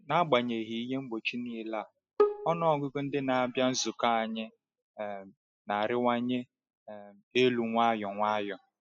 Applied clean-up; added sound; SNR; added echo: classical method spectral subtraction.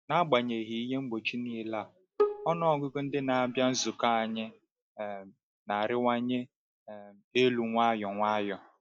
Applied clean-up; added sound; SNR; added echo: neural mask model DeepFilterNet 3.